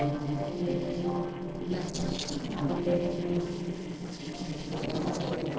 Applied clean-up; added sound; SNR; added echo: neural separator model SepFormer DNS4.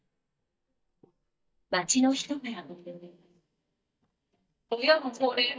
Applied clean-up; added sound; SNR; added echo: neural mask model DeepFilterNet 3.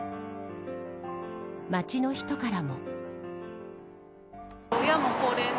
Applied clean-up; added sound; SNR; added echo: none; none; none; none.